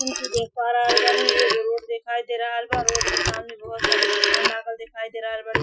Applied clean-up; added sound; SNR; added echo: classical method Wiener filter.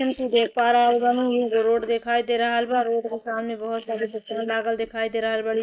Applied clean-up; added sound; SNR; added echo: neural mask model Resemble Enhance denoiser.